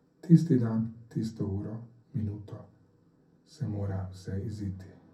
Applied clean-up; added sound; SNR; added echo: none; none; none; reverberation time 0.3 s.